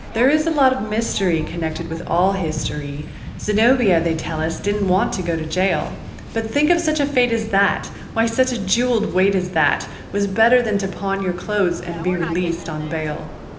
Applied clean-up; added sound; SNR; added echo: none; Waves, surf; 12 dB; reverberation time 0.8 s.